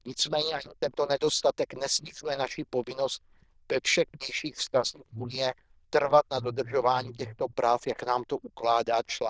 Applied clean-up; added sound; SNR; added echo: neural diffusion model UNIVERSE++.